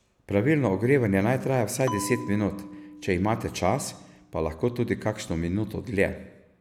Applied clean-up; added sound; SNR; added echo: none; Bell; 14 dB; none.